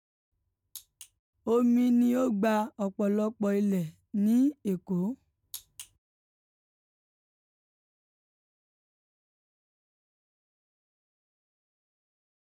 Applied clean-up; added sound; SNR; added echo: none; none; none; none.